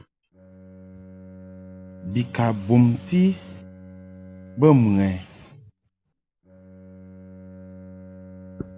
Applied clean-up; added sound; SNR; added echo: none; Bowed string instrument; 19 dB; none.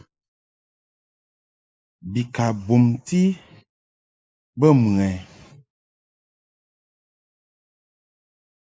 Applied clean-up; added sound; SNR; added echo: neural mask model Resemble Enhance denoiser.